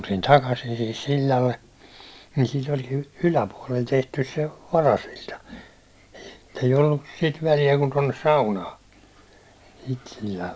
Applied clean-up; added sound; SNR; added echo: none; none; none; none.